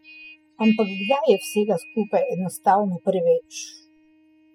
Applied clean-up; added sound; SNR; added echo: classical method spectral subtraction.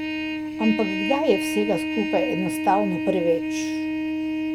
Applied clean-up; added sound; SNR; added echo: none; Trumpet; 1 dB; none.